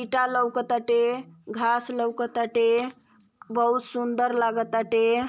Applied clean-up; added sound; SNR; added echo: none; none; none; none.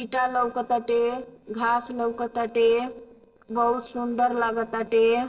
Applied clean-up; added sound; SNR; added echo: neural separator model SepFormer DNS4.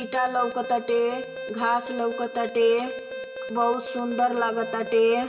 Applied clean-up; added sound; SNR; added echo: none; Alarm; 10 dB; reverberation time 2.3 s.